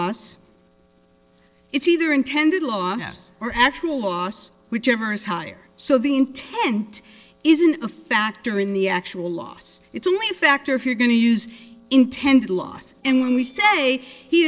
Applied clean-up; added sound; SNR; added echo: neural separator model SepFormer DNS4.